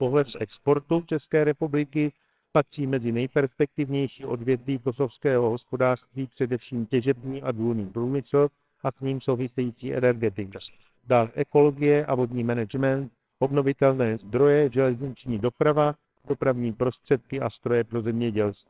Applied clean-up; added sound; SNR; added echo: neural separator model SepFormer WHAMR!.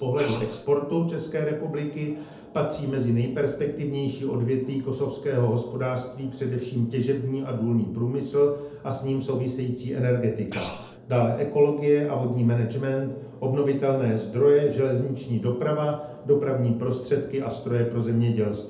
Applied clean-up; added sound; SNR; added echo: none; Breathing; 14 dB; reverberation time 2.1 s.